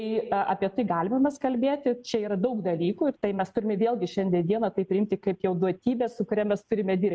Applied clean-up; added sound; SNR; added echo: none; none; none; none.